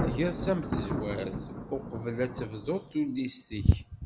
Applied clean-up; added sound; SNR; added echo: none; Thunder; 5 dB; none.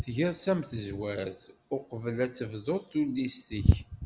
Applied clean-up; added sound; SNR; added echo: none; none; none; none.